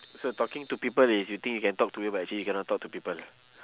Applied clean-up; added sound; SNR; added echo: none; none; none; none.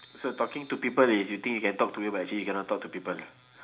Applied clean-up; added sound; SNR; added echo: none; none; none; reverberation time 0.4 s.